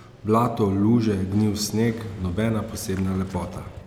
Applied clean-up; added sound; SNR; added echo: none; Motorcycle; 17 dB; none.